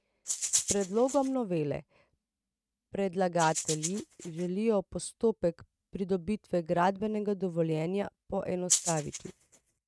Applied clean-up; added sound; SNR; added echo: neural mask model RNNoise.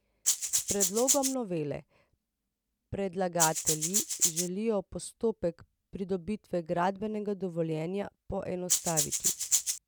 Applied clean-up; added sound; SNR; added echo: none; Rattle (instrument); -4 dB; none.